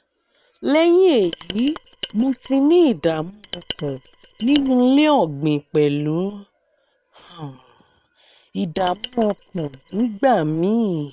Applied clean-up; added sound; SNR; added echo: neural separator model SepFormer WHAM!.